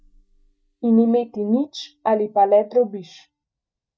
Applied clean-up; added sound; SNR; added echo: neural mask model DeepFilterNet 3.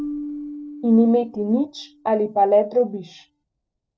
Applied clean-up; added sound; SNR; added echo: neural separator model SepFormer DNS4.